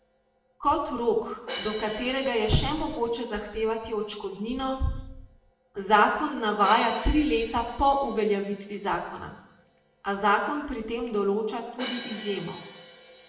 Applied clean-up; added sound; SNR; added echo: none; Crash cymbal; 17 dB; reverberation time 0.9 s.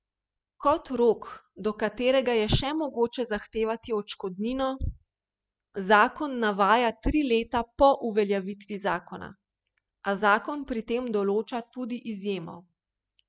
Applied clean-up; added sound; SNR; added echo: none; none; none; none.